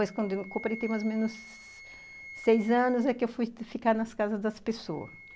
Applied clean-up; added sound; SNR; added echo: none; Wind instrument, woodwind instrument; 19 dB; none.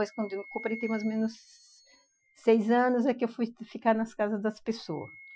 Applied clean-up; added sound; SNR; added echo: classical method Wiener filter.